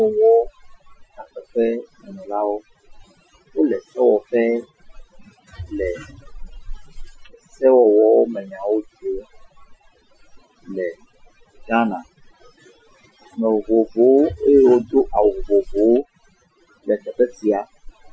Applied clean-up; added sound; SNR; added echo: classical method Wiener filter.